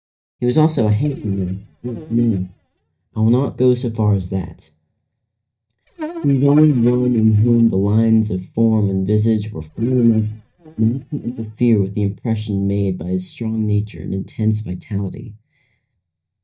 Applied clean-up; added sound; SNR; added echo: neural mask model DeepFilterNet 3.